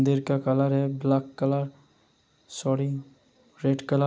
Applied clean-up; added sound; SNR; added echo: none; none; none; none.